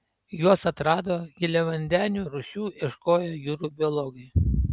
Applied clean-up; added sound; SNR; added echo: none; none; none; none.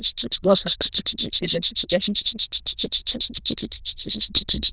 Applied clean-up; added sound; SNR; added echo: neural diffusion model UNIVERSE++.